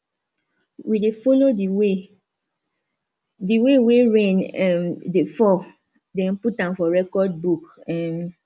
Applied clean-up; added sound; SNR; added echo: none; none; none; none.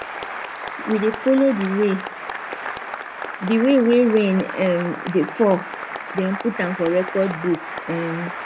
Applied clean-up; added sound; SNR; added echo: none; Applause; 10 dB; none.